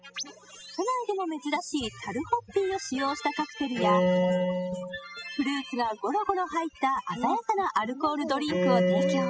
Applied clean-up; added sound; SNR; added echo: classical method spectral subtraction.